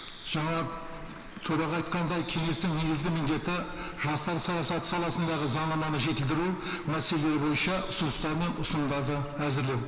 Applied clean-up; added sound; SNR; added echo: none; Bird; 13 dB; reverberation time 1.6 s.